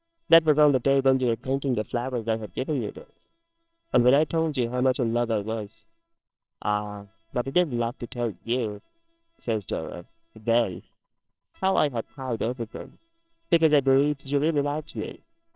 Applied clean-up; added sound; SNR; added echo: neural separator model SepFormer WHAMR!.